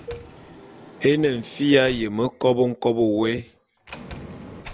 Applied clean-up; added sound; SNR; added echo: none; Dishes, pots, and pans + Sliding door; 17 dB; none.